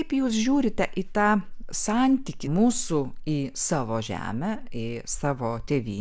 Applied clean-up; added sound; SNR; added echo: none; none; none; none.